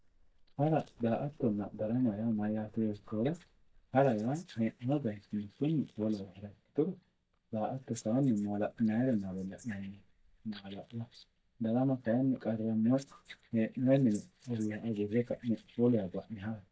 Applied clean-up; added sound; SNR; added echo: neural mask model DeepFilterNet 3.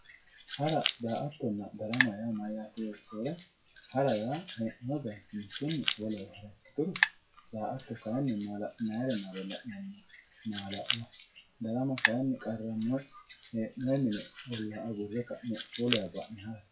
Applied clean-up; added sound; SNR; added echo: classical method WPE with log-MMSE.